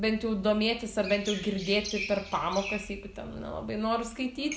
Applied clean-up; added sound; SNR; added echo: none; Chirp, tweet; 10 dB; none.